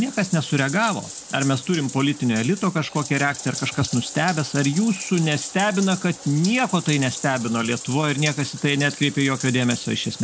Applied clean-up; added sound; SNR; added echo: none; Bathtub (filling or washing); 12 dB; none.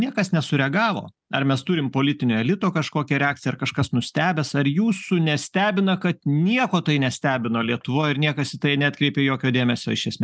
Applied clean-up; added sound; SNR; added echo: none; none; none; none.